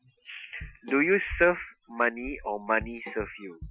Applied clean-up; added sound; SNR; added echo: classical method Wiener filter.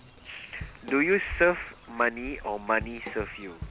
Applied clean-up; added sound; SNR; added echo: none; Drum / Drum kit + Fowl; 14 dB; none.